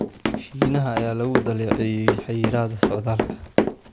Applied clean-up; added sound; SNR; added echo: none; Run; -1 dB; none.